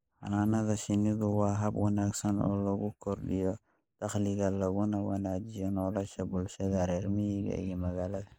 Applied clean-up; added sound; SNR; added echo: neural mask model Resemble Enhance denoiser.